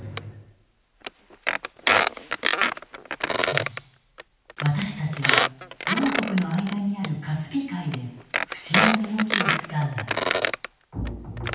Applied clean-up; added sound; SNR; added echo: none; Squeak; -2 dB; reverberation time 0.9 s.